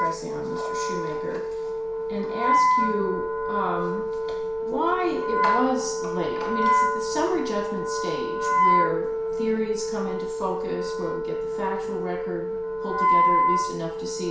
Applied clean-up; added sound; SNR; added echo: none; Wind instrument, woodwind instrument; -5 dB; reverberation time 0.6 s.